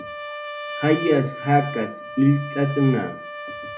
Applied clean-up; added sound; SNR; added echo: none; Trumpet; 10 dB; reverberation time 0.3 s.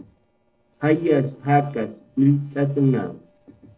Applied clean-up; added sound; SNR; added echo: neural separator model SepFormer DNS4.